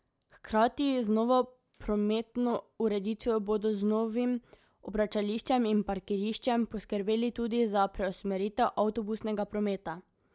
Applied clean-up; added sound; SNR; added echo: none; none; none; none.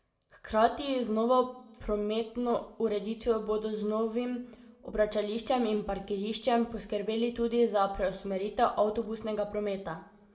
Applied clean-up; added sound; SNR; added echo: none; none; none; reverberation time 0.7 s.